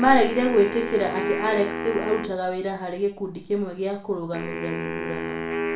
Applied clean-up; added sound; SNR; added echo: none; Wind instrument, woodwind instrument; 7 dB; reverberation time 0.4 s.